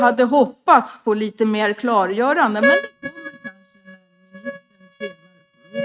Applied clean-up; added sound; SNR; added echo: neural mask model RNNoise.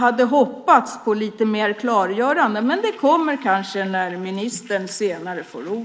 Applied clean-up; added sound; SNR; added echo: neural mask model Resemble Enhance denoiser.